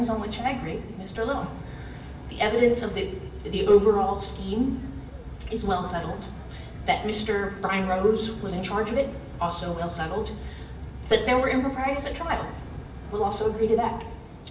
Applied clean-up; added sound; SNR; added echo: none; Aircraft; 11 dB; reverberation time 0.7 s.